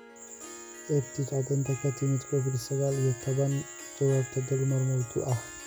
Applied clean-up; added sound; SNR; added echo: none; Harp; 18 dB; none.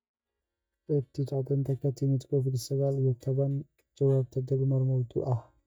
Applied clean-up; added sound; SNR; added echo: neural mask model DeepFilterNet 3.